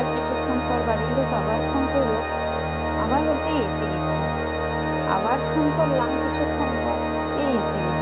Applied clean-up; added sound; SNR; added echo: none; Organ; -3 dB; none.